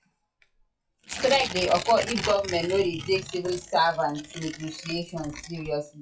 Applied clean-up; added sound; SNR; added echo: classical method WPE with log-MMSE.